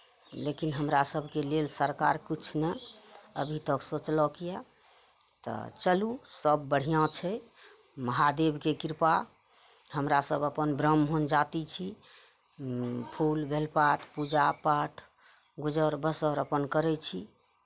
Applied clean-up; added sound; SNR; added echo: none; none; none; none.